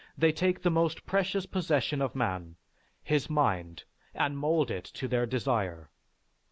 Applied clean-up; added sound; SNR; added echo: none; none; none; none.